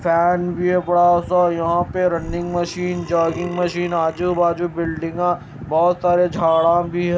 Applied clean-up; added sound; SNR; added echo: none; Burping, eructation; 18 dB; none.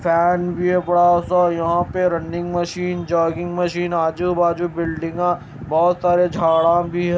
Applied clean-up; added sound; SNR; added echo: none; none; none; none.